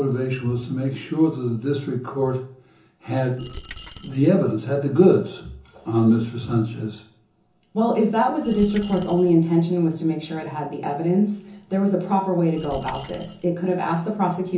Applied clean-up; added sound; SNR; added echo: none; Coin (dropping); 17 dB; reverberation time 0.6 s.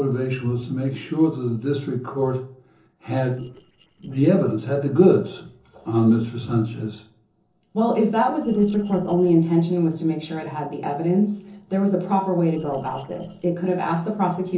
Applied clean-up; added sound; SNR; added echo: neural separator model SepFormer DNS4.